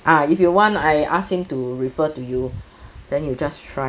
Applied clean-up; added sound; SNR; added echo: none; none; none; none.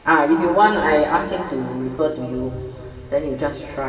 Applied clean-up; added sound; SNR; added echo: none; none; none; reverberation time 2.3 s.